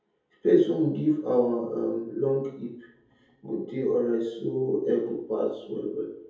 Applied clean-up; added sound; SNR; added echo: none; none; none; reverberation time 0.7 s.